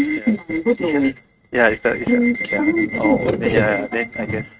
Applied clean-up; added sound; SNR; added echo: neural mask model RNNoise.